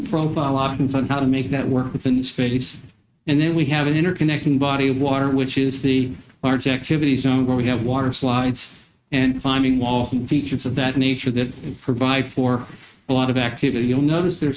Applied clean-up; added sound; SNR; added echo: neural mask model RNNoise.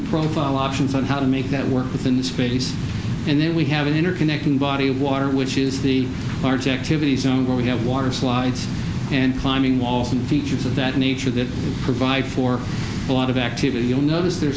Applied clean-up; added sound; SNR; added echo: none; Engine; 18 dB; none.